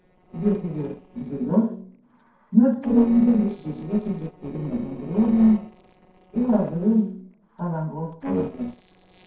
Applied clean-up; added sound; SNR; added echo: neural separator model SepFormer DNS4.